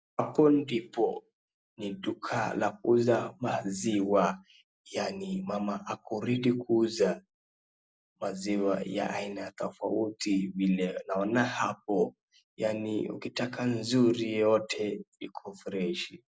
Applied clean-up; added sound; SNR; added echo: none; none; none; none.